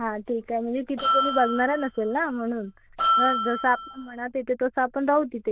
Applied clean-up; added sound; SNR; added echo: neural diffusion model UNIVERSE++.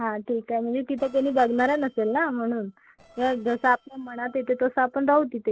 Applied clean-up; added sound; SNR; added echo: neural separator model SepFormer DNS4.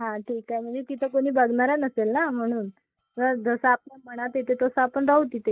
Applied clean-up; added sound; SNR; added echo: neural mask model DeepFilterNet 3.